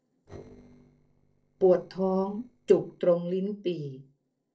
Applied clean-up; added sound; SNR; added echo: neural separator model SepFormer DNS4.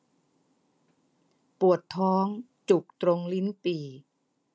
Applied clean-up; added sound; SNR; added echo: none; none; none; none.